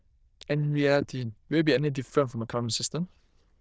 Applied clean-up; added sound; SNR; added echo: neural diffusion model UNIVERSE++.